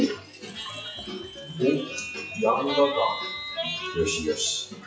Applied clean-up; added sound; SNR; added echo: classical method WPE with log-MMSE.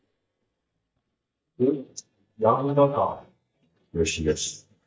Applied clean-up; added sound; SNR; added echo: neural mask model DeepFilterNet 3.